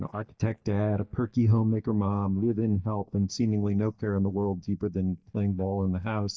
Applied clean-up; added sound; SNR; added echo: neural mask model DeepFilterNet 3.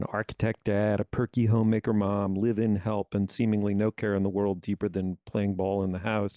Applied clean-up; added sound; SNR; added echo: none; none; none; none.